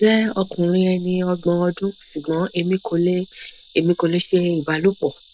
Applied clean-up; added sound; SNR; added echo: none; Insect; 20 dB; none.